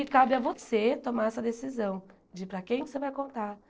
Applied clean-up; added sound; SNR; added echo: neural separator model SepFormer DNS4.